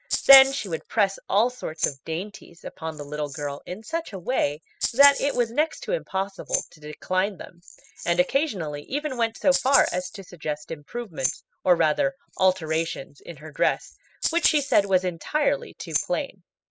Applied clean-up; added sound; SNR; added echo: classical method spectral subtraction.